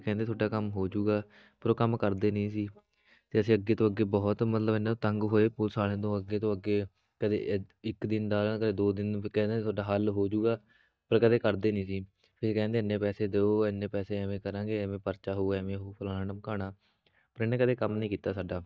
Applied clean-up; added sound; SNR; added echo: neural mask model DeepFilterNet 3.